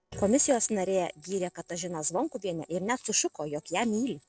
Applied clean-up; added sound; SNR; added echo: neural separator model SepFormer DNS4.